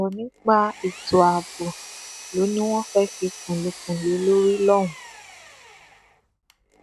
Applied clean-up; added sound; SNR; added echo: none; Power tool; 18 dB; none.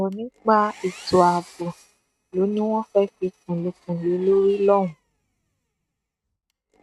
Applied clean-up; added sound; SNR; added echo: neural mask model RNNoise.